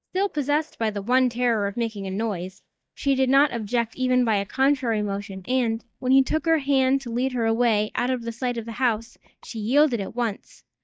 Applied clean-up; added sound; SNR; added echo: neural mask model DeepFilterNet 3.